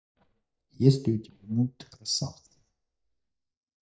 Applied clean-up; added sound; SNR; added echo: neural mask model DeepFilterNet 3.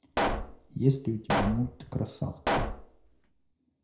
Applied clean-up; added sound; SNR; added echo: none; Explosion; 0 dB; reverberation time 0.5 s.